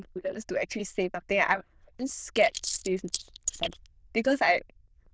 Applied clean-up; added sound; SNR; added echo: neural diffusion model UNIVERSE++.